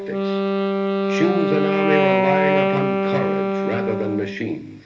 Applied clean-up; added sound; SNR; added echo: none; Wind instrument, woodwind instrument; -5 dB; reverberation time 0.3 s.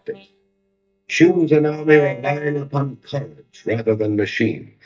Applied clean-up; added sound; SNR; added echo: neural mask model DeepFilterNet 3.